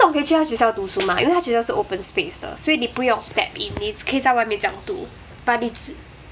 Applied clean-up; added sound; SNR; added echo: none; none; none; none.